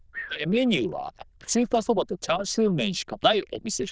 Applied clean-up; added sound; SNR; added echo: neural diffusion model UNIVERSE++.